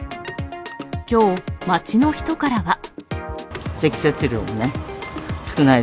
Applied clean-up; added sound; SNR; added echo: none; none; none; none.